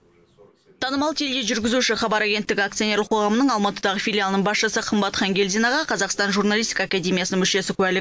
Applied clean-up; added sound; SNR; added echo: none; none; none; none.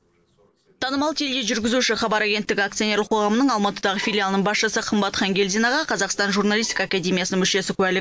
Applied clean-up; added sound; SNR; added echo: neural separator model SepFormer DNS4.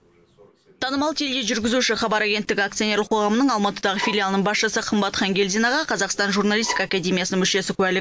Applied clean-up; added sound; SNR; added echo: none; Bowed string instrument; 11 dB; none.